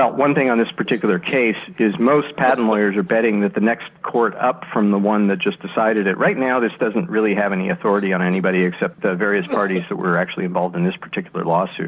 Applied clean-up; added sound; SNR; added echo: neural separator model SepFormer DNS4.